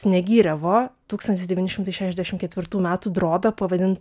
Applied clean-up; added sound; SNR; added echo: none; none; none; none.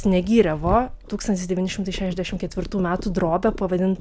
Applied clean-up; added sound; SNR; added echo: none; Purr; 12 dB; none.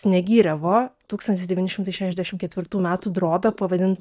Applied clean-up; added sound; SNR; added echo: neural mask model DeepFilterNet 3.